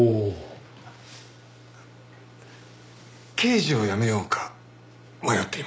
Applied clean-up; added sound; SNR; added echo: none; none; none; none.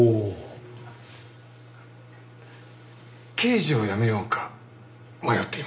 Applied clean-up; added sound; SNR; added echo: none; none; none; reverberation time 1.0 s.